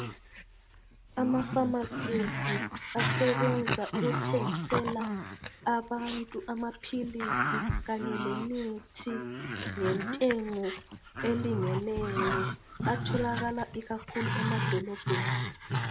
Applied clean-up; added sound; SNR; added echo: none; Growling; 0 dB; none.